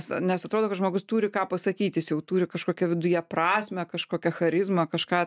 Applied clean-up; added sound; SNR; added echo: none; none; none; none.